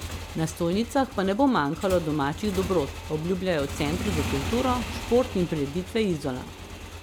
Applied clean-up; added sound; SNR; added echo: none; Motorcycle / Engine; 8 dB; none.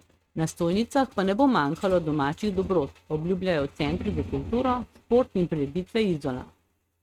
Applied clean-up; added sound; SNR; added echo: neural mask model RNNoise.